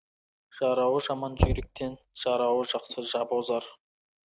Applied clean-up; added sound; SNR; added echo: neural mask model RNNoise.